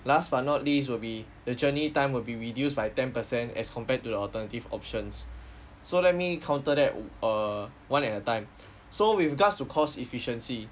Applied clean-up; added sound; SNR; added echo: none; none; none; none.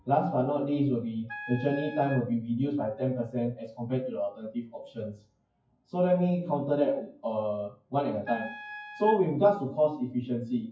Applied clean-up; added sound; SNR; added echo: classical method WPE with log-MMSE.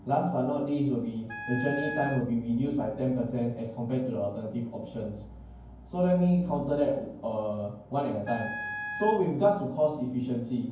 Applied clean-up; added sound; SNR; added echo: none; Wind instrument, woodwind instrument; 10 dB; reverberation time 0.9 s.